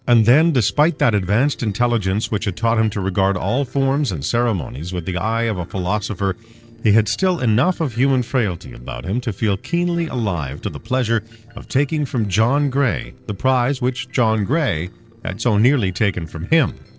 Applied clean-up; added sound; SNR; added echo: neural separator model SepFormer DNS4.